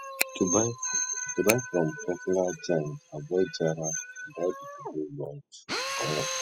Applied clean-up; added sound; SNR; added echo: classical method spectral subtraction.